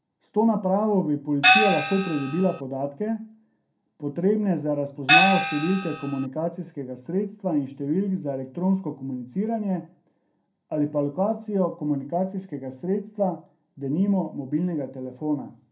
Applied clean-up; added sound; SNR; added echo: none; Gong; -4 dB; reverberation time 0.2 s.